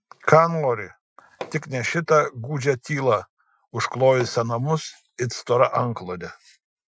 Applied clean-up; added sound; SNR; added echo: classical method Wiener filter.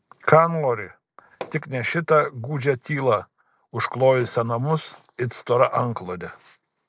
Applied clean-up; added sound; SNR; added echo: neural separator model SepFormer DNS4.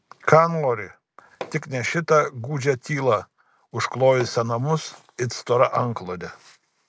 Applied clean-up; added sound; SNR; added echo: none; Hammer; 18 dB; none.